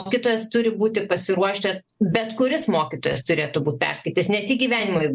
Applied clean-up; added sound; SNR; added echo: none; none; none; none.